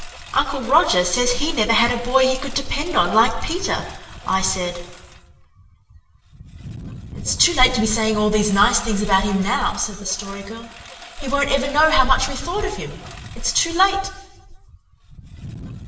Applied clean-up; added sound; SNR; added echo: none; Engine; 17 dB; reverberation time 1.1 s.